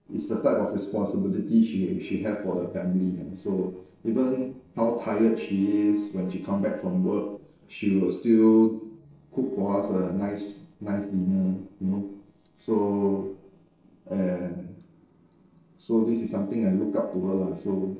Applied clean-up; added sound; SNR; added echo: neural separator model SepFormer DNS4.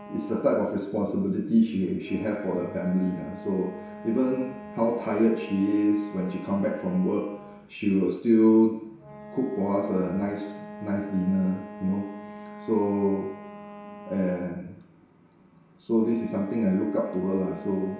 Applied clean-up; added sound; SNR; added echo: none; Wind instrument, woodwind instrument; 16 dB; reverberation time 0.7 s.